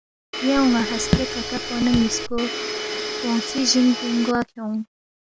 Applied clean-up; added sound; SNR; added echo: none; Raindrop / Drip + Domestic sounds, home sounds; 4 dB; none.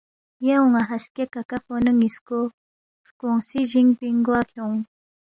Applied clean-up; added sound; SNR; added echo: none; none; none; none.